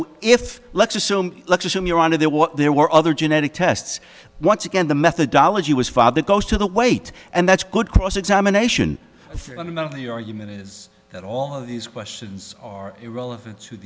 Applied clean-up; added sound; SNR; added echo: none; none; none; none.